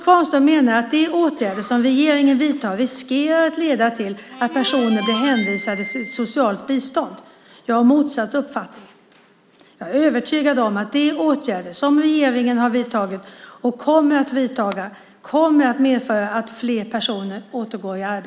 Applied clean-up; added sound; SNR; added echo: none; Harmonica; 9 dB; none.